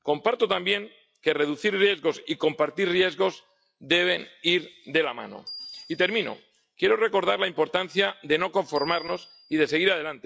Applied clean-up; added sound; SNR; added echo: classical method log-MMSE.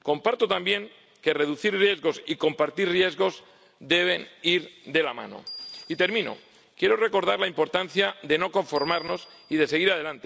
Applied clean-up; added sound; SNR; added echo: none; Bell; 19 dB; none.